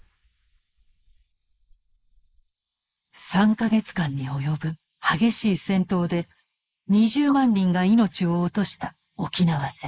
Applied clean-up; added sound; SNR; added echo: neural mask model Resemble Enhance denoiser.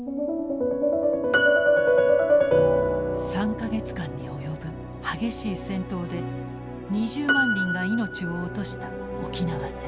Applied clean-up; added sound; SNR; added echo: none; Piano; 8 dB; none.